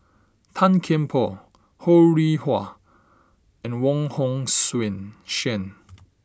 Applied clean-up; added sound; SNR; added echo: none; none; none; none.